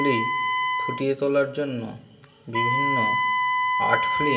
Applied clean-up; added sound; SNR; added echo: none; Wind instrument, woodwind instrument; 1 dB; reverberation time 0.1 s.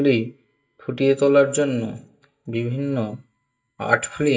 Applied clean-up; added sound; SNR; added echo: neural mask model DeepFilterNet 3.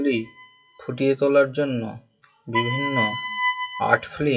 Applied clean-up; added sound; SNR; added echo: classical method WPE with log-MMSE.